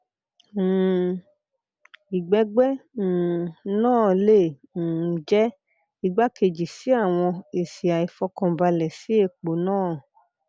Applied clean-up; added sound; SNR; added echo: none; none; none; none.